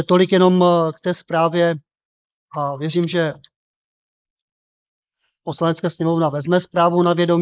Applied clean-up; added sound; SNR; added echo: neural mask model Resemble Enhance denoiser.